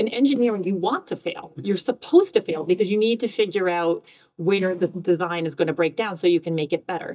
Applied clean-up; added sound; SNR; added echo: neural mask model DeepFilterNet 3.